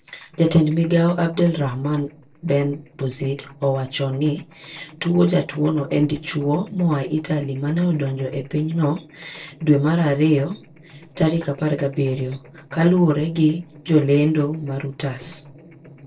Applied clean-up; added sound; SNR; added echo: neural separator model SepFormer DNS4.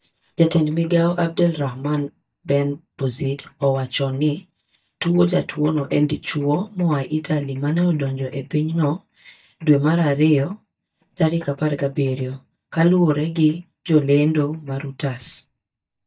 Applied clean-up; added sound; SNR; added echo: neural mask model DeepFilterNet 3.